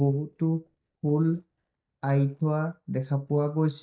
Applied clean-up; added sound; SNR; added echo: neural mask model DeepFilterNet 3.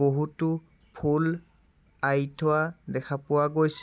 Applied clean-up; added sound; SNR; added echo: none; none; none; none.